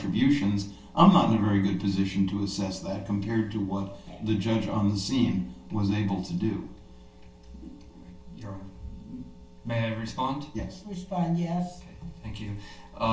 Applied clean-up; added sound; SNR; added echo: none; none; none; reverberation time 0.4 s.